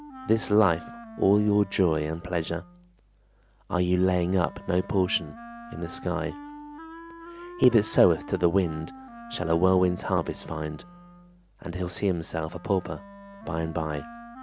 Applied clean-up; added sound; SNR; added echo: none; Wind instrument, woodwind instrument; 17 dB; none.